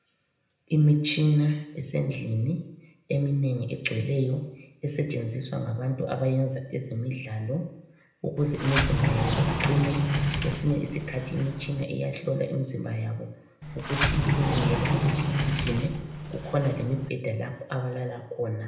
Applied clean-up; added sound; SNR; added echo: none; Sliding door; -1 dB; reverberation time 0.8 s.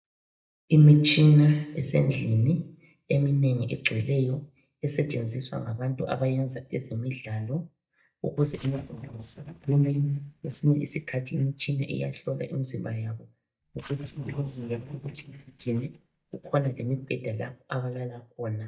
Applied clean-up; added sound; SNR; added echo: neural mask model DeepFilterNet 3.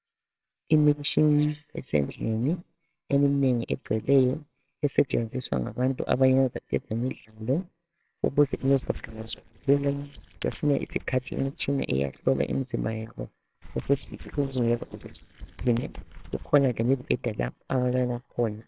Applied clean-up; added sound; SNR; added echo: neural separator model SepFormer WHAMR!.